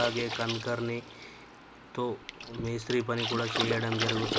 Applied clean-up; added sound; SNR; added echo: none; Water / Splash, splatter; 4 dB; none.